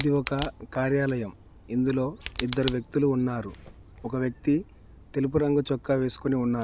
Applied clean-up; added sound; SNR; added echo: none; Tick; 16 dB; none.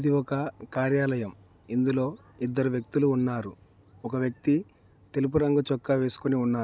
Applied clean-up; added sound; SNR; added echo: none; none; none; none.